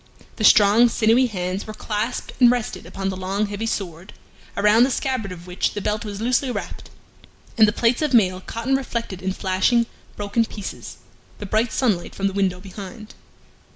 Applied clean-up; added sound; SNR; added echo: none; none; none; none.